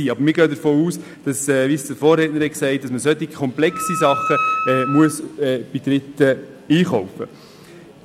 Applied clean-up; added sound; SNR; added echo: none; Wind instrument, woodwind instrument; 6 dB; none.